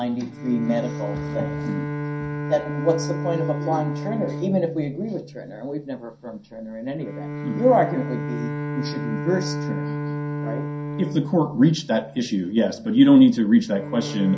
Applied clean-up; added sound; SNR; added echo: none; Bowed string instrument; 7 dB; reverberation time 0.3 s.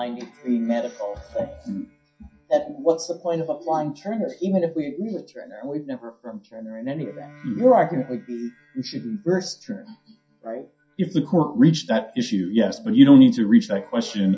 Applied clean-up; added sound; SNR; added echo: classical method WPE with log-MMSE.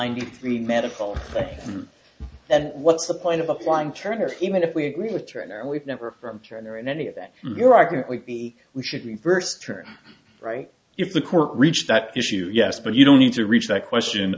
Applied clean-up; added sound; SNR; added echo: none; none; none; none.